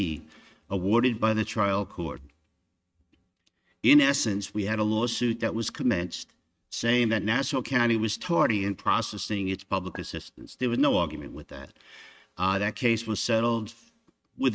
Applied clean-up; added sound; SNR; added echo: neural mask model RNNoise.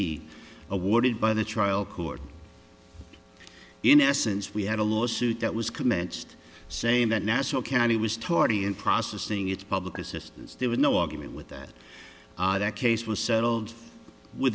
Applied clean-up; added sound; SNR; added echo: none; Chink, clink; 18 dB; none.